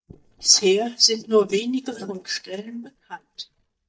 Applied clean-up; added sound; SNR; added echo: neural mask model DeepFilterNet 3.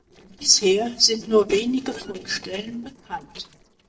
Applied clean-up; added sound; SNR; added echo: neural separator model SepFormer DNS4.